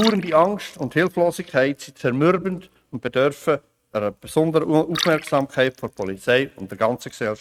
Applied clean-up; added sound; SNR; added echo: neural mask model RNNoise.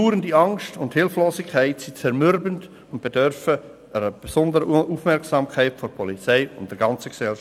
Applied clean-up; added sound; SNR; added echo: none; none; none; none.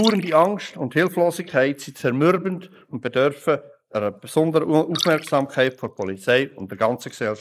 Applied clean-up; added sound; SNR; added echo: neural mask model Resemble Enhance denoiser.